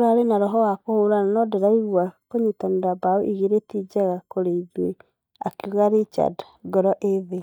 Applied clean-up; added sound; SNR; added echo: neural mask model DeepFilterNet 3.